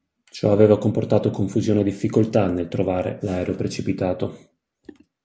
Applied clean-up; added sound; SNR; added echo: none; none; none; none.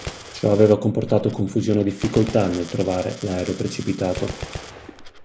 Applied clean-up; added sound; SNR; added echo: none; Gunshot, gunfire + Coin (dropping); 15 dB; none.